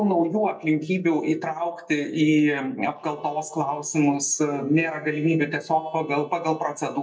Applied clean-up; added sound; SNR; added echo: neural mask model DeepFilterNet 3.